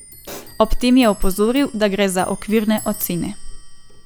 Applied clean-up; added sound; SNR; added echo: none; Hi-hat + Clock; 20 dB; none.